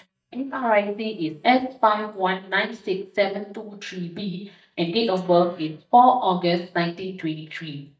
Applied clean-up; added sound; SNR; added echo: neural mask model DeepFilterNet 3.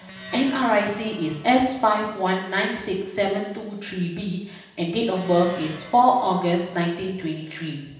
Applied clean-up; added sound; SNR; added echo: none; Plucked string instrument; 19 dB; reverberation time 0.9 s.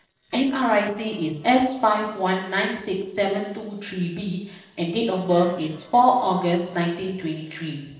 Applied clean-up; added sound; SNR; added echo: neural separator model SepFormer DNS4.